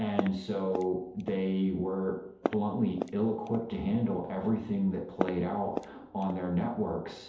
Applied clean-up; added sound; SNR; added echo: none; Walk, footsteps; 8 dB; reverberation time 2.2 s.